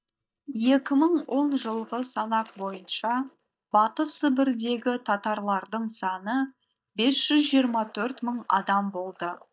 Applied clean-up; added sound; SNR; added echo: neural mask model DeepFilterNet 3.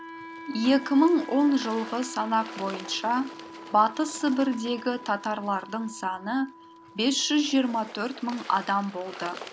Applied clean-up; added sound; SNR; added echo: none; Water / Bird + Wind instrument, woodwind instrument; 15 dB; none.